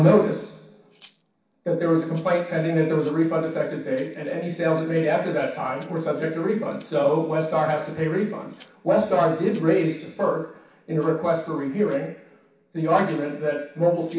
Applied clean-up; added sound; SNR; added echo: none; Rattle (instrument); 17 dB; reverberation time 0.7 s.